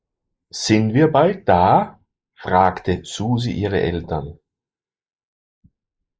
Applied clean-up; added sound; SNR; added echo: neural mask model Resemble Enhance denoiser.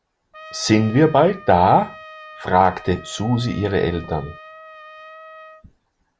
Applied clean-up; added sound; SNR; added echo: none; Trumpet; 20 dB; none.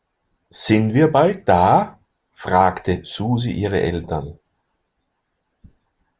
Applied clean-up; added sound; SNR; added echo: none; none; none; none.